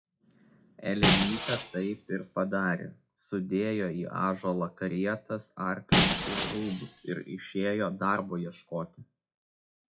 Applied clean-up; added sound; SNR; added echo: classical method WPE with log-MMSE.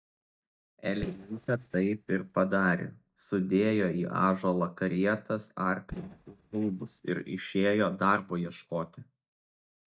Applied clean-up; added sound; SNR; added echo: neural mask model DeepFilterNet 3.